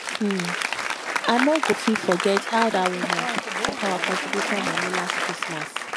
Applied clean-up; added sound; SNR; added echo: none; Applause; 1 dB; none.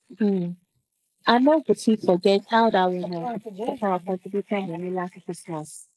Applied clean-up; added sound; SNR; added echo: neural mask model Resemble Enhance denoiser.